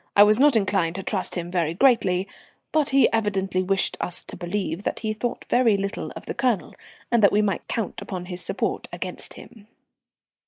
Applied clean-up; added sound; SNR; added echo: neural mask model Resemble Enhance denoiser.